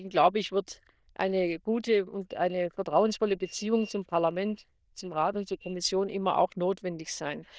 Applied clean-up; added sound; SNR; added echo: neural diffusion model UNIVERSE++.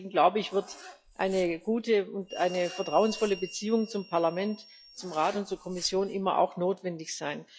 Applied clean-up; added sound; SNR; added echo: classical method log-MMSE.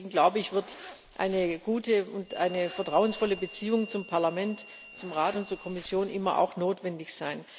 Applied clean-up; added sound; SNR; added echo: none; Harmonica + Zipper (clothing); 17 dB; none.